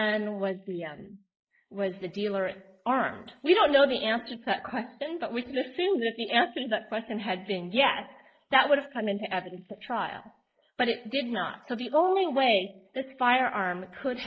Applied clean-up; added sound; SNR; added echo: neural mask model Resemble Enhance denoiser.